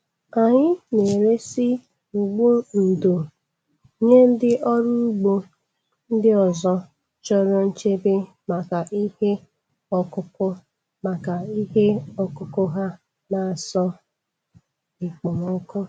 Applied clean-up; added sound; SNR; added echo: none; none; none; none.